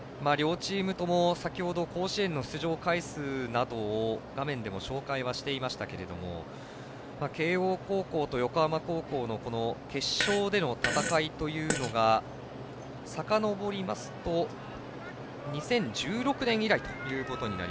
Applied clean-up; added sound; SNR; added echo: none; Fart; 5 dB; none.